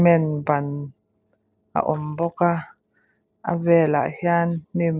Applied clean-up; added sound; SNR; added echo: neural separator model SepFormer DNS4.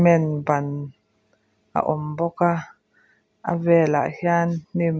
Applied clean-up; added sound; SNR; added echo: none; none; none; none.